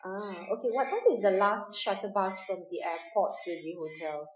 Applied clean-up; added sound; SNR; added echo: classical method Wiener filter.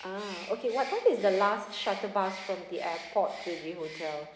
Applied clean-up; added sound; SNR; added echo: none; Bird; 15 dB; none.